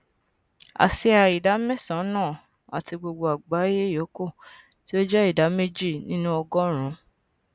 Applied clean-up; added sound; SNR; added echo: none; none; none; none.